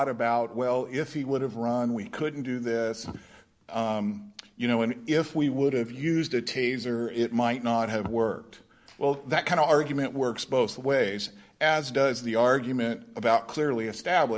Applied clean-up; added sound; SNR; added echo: none; none; none; none.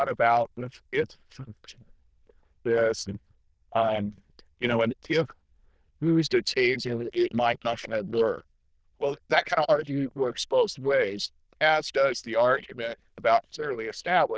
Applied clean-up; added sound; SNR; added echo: neural diffusion model UNIVERSE++.